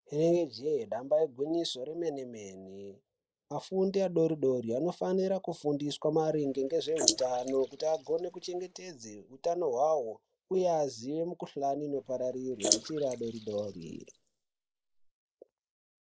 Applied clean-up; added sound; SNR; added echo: neural mask model Resemble Enhance denoiser.